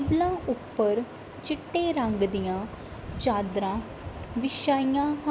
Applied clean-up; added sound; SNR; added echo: none; none; none; none.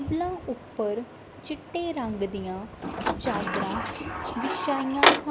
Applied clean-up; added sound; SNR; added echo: none; Sliding door; -5 dB; none.